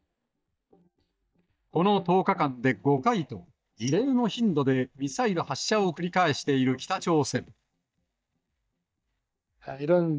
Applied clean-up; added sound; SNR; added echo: neural mask model DeepFilterNet 3.